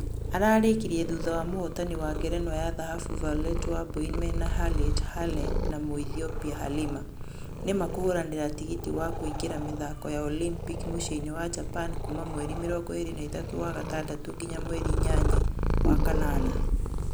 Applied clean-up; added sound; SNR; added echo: none; Purr; -2 dB; none.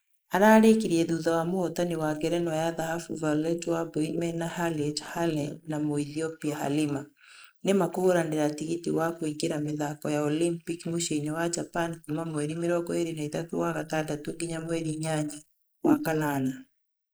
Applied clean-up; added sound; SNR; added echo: neural mask model Resemble Enhance denoiser.